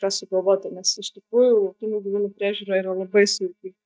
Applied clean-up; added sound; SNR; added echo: neural mask model DeepFilterNet 3.